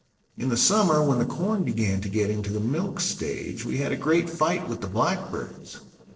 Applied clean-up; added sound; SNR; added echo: neural separator model SepFormer DNS4.